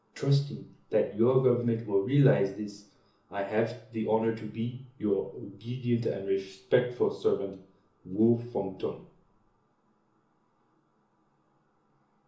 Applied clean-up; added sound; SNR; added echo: none; none; none; reverberation time 0.7 s.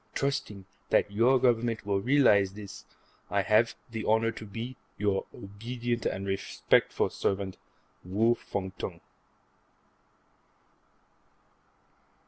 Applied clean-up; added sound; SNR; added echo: none; none; none; none.